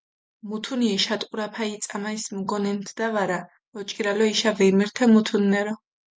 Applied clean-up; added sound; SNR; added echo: none; none; none; none.